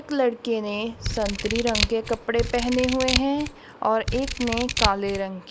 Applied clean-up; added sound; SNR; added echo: none; Scissors; 3 dB; none.